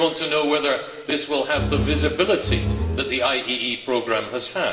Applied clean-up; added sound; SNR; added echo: none; Bowed string instrument; 2 dB; reverberation time 1.9 s.